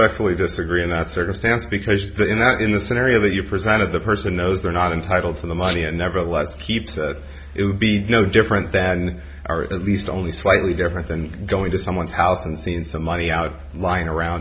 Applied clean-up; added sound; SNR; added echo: none; Squeak; 4 dB; none.